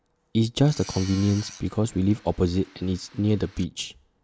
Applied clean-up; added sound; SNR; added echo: none; Tools; 19 dB; none.